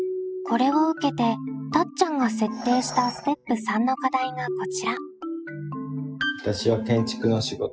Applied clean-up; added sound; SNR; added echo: classical method spectral subtraction.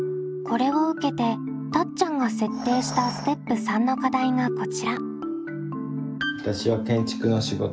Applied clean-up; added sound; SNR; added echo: none; none; none; none.